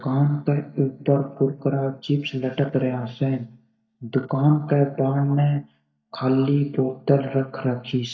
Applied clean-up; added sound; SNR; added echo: neural mask model DeepFilterNet 3.